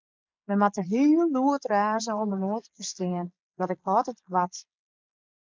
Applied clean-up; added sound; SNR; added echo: neural mask model Resemble Enhance denoiser.